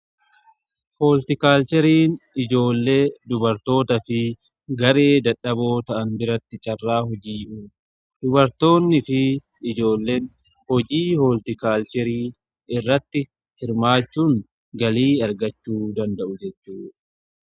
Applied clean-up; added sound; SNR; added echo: none; none; none; none.